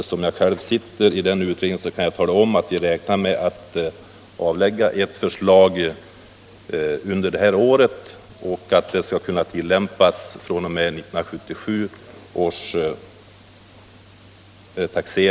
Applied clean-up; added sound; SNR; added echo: none; none; none; none.